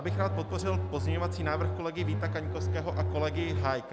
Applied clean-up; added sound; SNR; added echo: none; Bowed string instrument; -2 dB; none.